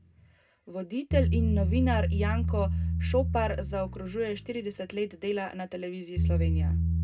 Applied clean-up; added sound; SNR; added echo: none; Bass guitar; -3 dB; reverberation time 0.2 s.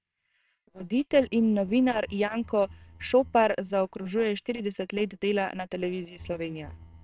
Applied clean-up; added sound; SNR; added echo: neural separator model SepFormer WHAMR!.